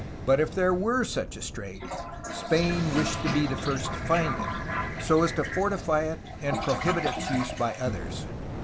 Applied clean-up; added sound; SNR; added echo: none; Toilet flush + Fire; 5 dB; none.